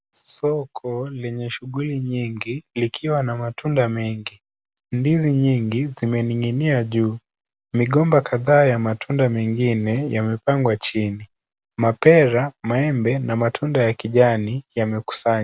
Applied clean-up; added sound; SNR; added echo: none; none; none; none.